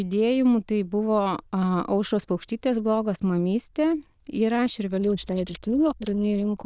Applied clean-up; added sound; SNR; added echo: neural diffusion model UNIVERSE++.